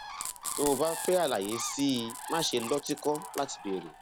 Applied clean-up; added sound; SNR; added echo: none; Frying (food) + Bird; 8 dB; none.